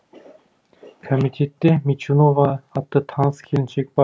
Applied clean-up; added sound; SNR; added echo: none; none; none; none.